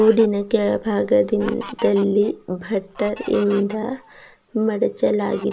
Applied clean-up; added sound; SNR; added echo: none; Fowl; 20 dB; none.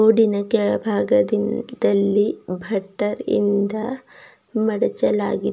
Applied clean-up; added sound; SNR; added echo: none; none; none; none.